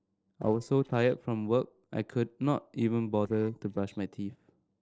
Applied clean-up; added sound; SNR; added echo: neural separator model SepFormer DNS4.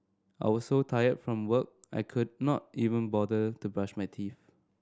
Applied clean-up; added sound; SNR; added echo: none; none; none; none.